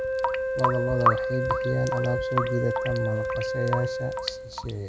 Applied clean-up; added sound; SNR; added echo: none; Drip / Sink (filling or washing) / Water tap, faucet + Wind instrument, woodwind instrument; -3 dB; none.